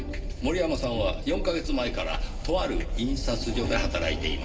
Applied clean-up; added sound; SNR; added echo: none; Wind; 3 dB; reverberation time 1.7 s.